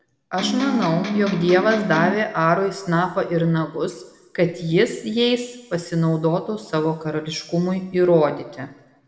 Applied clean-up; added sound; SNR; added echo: none; Electric guitar; 4 dB; reverberation time 1.2 s.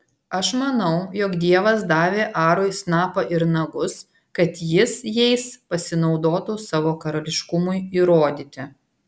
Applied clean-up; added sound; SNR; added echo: none; none; none; none.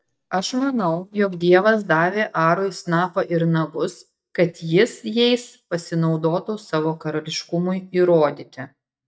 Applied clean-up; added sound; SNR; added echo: neural mask model DeepFilterNet 3.